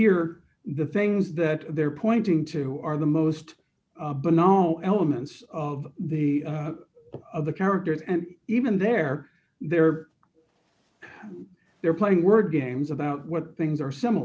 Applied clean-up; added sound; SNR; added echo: none; none; none; none.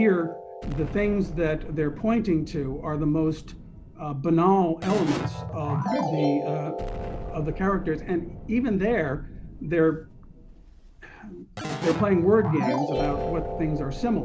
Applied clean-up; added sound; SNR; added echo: none; Explosion + Keyboard (musical); 7 dB; none.